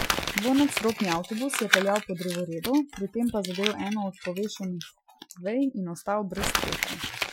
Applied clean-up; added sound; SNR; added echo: classical method Wiener filter.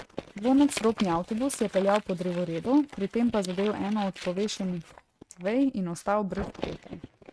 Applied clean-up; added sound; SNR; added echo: neural mask model RNNoise.